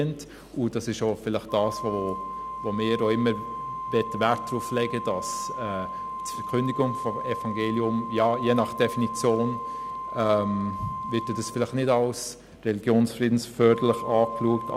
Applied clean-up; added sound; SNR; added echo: none; Organ; 9 dB; none.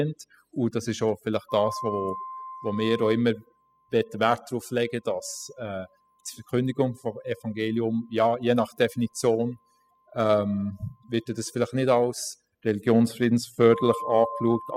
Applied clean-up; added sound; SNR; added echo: classical method spectral subtraction.